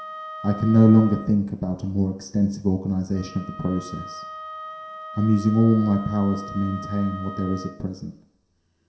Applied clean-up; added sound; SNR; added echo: none; Wind instrument, woodwind instrument; 16 dB; reverberation time 0.7 s.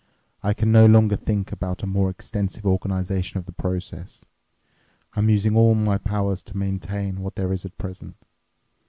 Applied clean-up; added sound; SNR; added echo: none; none; none; none.